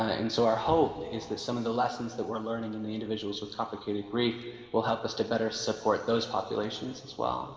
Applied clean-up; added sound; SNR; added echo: none; none; none; reverberation time 2.2 s.